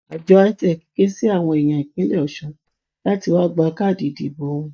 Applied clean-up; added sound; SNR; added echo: neural mask model DeepFilterNet 3.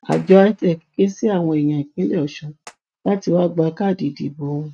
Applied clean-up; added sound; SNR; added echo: neural mask model RNNoise.